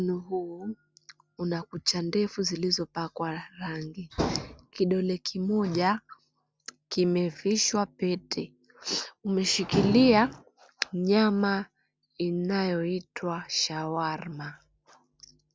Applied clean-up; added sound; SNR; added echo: none; none; none; none.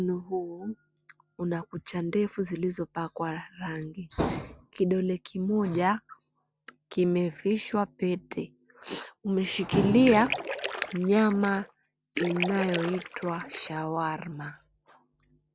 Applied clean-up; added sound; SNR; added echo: none; Splash, splatter; 8 dB; none.